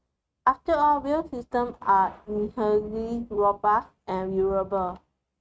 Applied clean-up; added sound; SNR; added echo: neural mask model RNNoise.